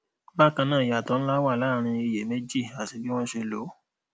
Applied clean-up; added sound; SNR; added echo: none; none; none; none.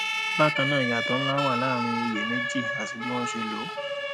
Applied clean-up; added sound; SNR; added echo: none; Siren; 0 dB; none.